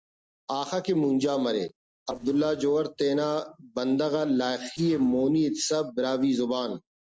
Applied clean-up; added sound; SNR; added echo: neural separator model SepFormer DNS4.